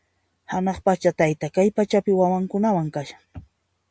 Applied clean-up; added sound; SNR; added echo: none; none; none; none.